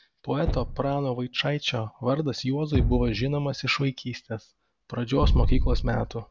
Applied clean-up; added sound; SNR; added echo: none; Thump, thud; 1 dB; none.